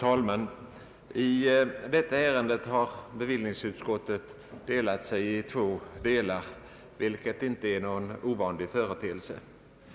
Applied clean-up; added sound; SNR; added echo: none; none; none; none.